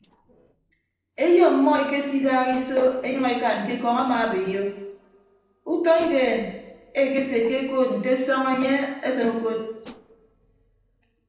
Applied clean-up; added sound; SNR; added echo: neural separator model SepFormer DNS4.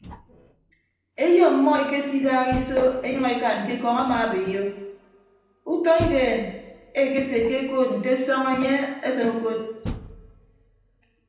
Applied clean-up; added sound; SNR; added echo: none; Door; 17 dB; reverberation time 0.8 s.